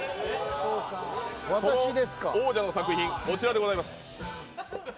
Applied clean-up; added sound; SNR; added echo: none; none; none; none.